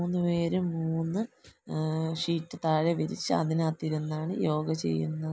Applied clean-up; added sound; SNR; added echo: none; none; none; none.